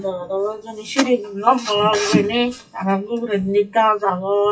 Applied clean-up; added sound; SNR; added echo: classical method WPE with log-MMSE.